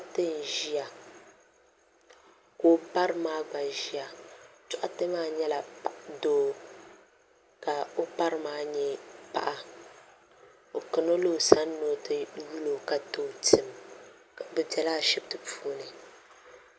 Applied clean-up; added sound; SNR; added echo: none; none; none; none.